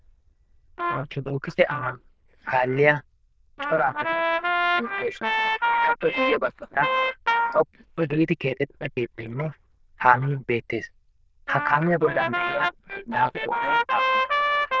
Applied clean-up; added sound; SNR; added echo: neural diffusion model UNIVERSE++.